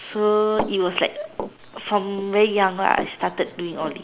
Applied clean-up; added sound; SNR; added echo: none; Run; 12 dB; none.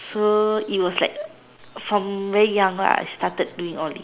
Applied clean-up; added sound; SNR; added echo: none; none; none; none.